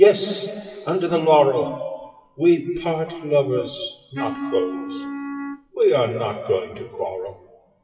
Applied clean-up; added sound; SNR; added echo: classical method WPE with log-MMSE.